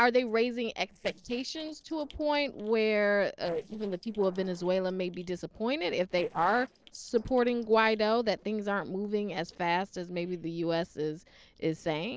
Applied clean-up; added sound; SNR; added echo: neural separator model SepFormer DNS4.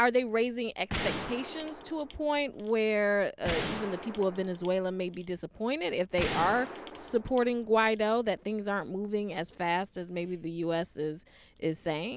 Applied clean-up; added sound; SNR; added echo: none; Gunshot, gunfire; 8 dB; none.